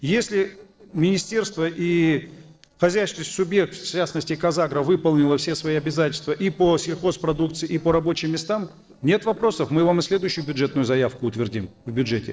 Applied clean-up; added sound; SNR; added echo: neural separator model SepFormer DNS4.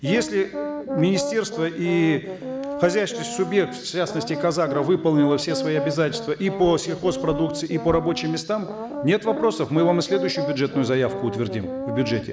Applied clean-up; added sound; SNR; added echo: none; Brass instrument; 8 dB; none.